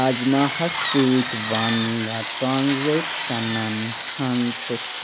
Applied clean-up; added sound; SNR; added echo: none; Drill; 1 dB; none.